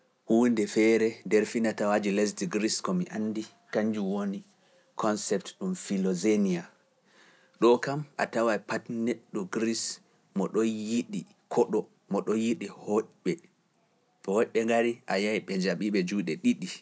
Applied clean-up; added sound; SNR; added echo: none; none; none; none.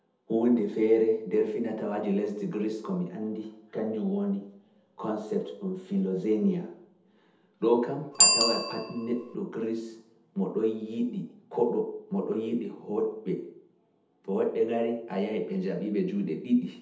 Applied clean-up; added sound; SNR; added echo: none; Bicycle bell; 7 dB; reverberation time 0.7 s.